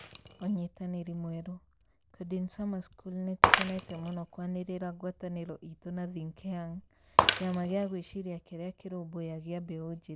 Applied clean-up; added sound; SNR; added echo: none; Shatter; -2 dB; none.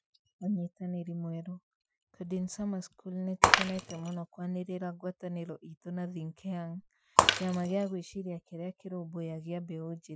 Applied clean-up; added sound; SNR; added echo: classical method Wiener filter.